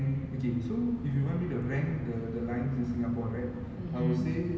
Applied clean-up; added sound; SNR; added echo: none; none; none; none.